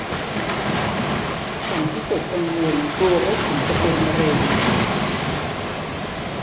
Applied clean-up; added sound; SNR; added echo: none; Waves, surf; -3 dB; reverberation time 0.8 s.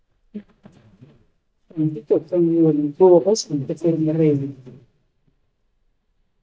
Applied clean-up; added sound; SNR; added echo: neural mask model DeepFilterNet 3.